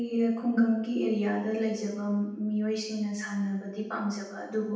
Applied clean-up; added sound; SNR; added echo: none; none; none; reverberation time 0.9 s.